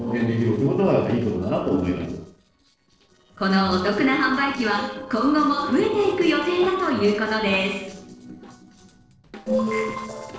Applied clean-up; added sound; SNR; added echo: neural separator model SepFormer DNS4.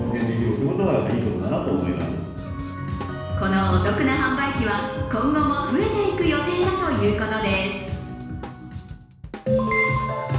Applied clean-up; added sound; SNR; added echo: none; Drum kit; 18 dB; reverberation time 1.1 s.